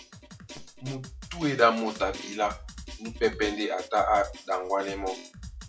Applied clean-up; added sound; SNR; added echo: classical method WPE with log-MMSE.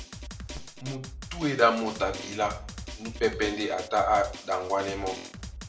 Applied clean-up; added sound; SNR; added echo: none; Drum; 12 dB; reverberation time 0.5 s.